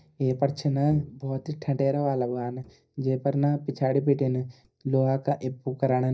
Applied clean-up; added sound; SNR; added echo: neural mask model DeepFilterNet 3.